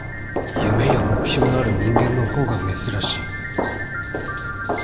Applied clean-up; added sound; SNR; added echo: none; Walk, footsteps + Explosion; 0 dB; none.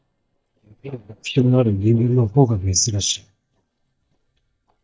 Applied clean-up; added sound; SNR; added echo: neural mask model DeepFilterNet 3.